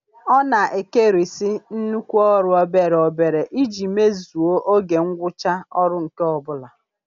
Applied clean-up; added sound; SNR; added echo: none; none; none; none.